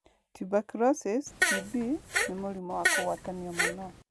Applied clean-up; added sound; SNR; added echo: none; Fart; -1 dB; none.